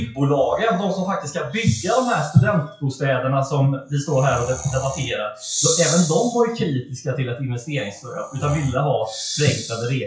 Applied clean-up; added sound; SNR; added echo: classical method WPE with log-MMSE.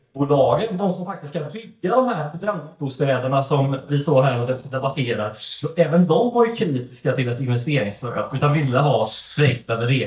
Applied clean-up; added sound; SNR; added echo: neural mask model DeepFilterNet 3.